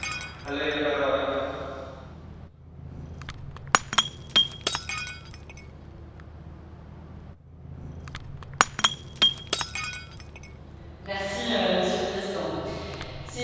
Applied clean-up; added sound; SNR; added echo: none; Shatter / Crushing; -1 dB; reverberation time 2.2 s.